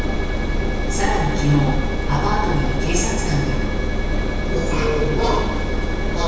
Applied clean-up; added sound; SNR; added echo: none; Engine; -4 dB; reverberation time 1.1 s.